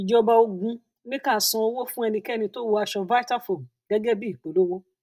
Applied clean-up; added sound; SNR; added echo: none; none; none; none.